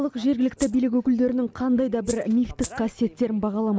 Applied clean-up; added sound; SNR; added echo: neural mask model Resemble Enhance denoiser.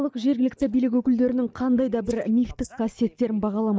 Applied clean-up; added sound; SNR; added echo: neural mask model DeepFilterNet 3.